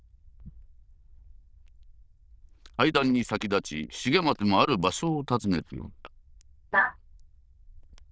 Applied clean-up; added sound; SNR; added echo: neural diffusion model UNIVERSE++.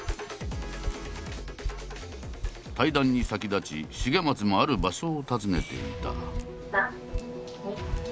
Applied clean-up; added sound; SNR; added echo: none; Drip; 9 dB; none.